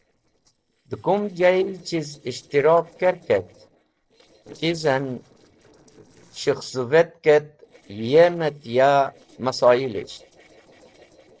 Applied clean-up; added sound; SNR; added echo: neural separator model SepFormer DNS4.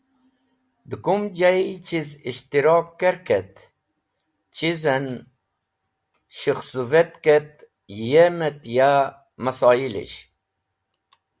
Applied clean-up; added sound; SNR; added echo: none; none; none; none.